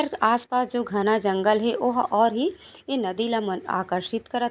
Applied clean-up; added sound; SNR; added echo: none; none; none; none.